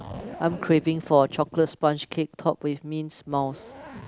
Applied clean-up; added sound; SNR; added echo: none; Zipper (clothing); 17 dB; none.